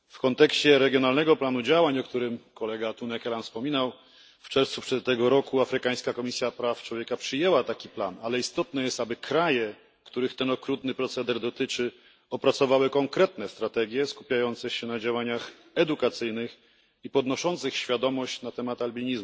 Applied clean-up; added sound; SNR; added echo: none; none; none; none.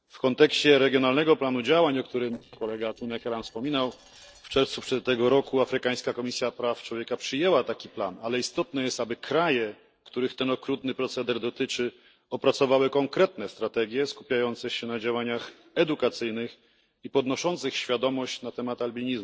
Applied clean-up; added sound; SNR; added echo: neural separator model SepFormer DNS4.